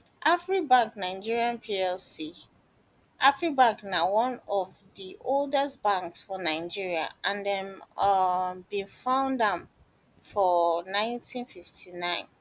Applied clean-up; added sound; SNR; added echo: none; none; none; none.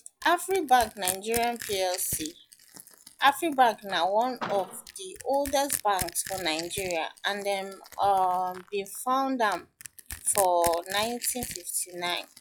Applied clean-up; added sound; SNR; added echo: classical method log-MMSE.